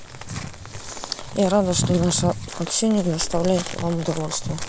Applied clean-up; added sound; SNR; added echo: none; Domestic sounds, home sounds; 12 dB; none.